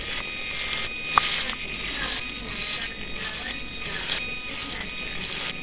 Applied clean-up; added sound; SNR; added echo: neural separator model SepFormer WHAMR!.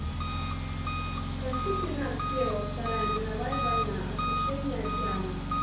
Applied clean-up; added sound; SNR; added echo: none; Engine; -5 dB; reverberation time 0.6 s.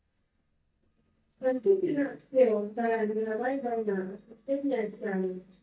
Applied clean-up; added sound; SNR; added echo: neural mask model DeepFilterNet 3.